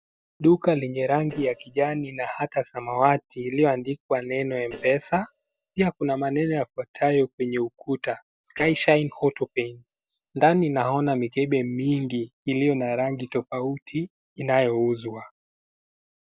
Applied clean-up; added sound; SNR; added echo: neural separator model SepFormer DNS4.